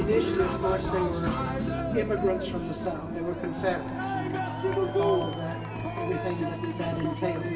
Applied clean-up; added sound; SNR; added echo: none; Cheering; 1 dB; reverberation time 2.3 s.